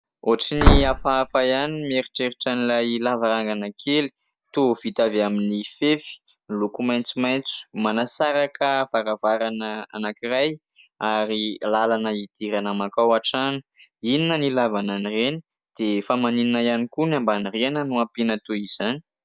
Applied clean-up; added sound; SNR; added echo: none; Slam / Wood; -3 dB; none.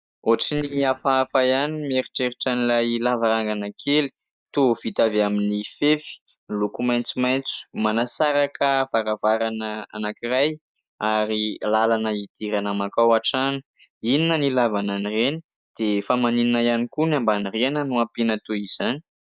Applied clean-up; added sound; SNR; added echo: neural mask model DeepFilterNet 3.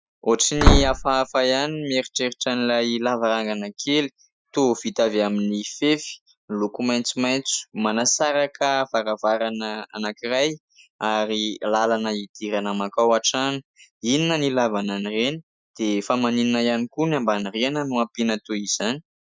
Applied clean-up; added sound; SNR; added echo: classical method Wiener filter.